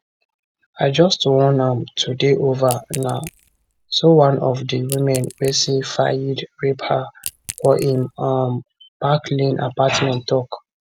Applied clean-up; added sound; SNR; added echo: none; Crack / Crushing; 16 dB; none.